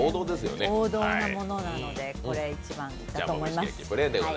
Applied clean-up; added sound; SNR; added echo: none; none; none; none.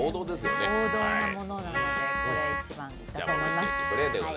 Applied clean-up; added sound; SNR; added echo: none; Wind instrument, woodwind instrument; -1 dB; none.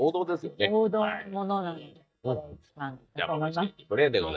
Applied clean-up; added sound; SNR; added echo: neural mask model DeepFilterNet 3.